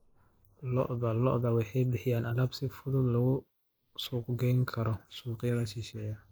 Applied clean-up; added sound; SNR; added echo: neural mask model Resemble Enhance denoiser.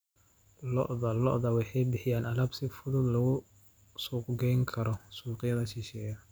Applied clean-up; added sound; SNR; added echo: none; none; none; none.